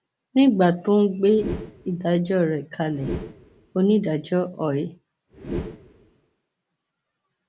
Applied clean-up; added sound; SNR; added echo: none; Whoosh, swoosh, swish; 12 dB; none.